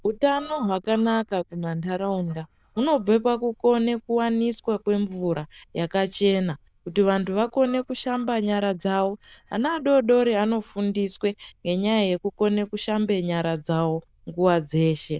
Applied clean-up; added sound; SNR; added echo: neural diffusion model UNIVERSE++.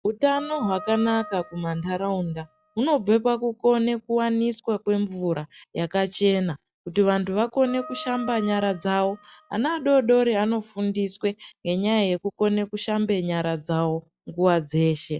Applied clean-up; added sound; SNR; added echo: classical method log-MMSE.